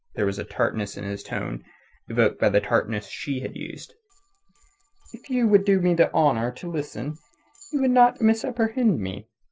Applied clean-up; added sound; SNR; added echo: neural separator model SepFormer DNS4.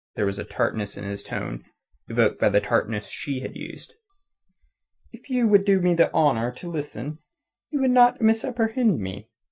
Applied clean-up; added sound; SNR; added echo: neural mask model DeepFilterNet 3.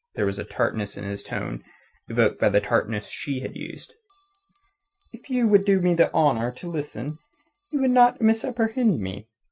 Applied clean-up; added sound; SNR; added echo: neural mask model RNNoise.